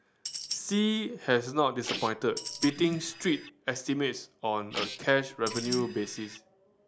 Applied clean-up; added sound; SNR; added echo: none; Tambourine + Printer; 8 dB; none.